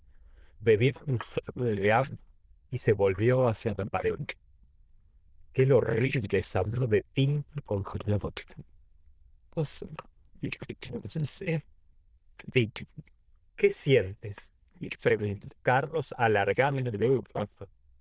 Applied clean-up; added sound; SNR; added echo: neural diffusion model UNIVERSE++.